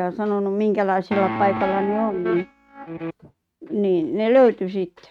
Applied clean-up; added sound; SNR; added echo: neural mask model RNNoise.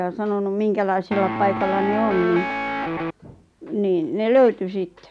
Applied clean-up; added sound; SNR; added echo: none; Guitar; 4 dB; none.